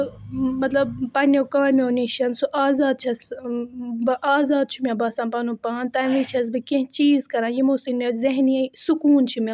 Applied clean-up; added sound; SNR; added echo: none; none; none; none.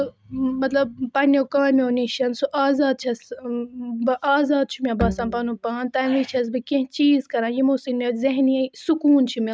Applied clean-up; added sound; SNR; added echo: neural mask model RNNoise.